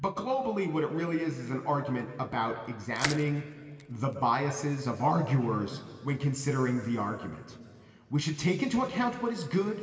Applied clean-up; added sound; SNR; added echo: none; Crushing; 9 dB; reverberation time 2.5 s.